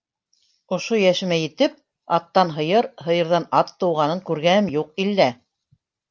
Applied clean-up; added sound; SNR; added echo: none; none; none; none.